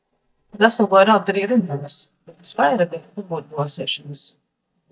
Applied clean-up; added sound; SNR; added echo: neural mask model DeepFilterNet 3.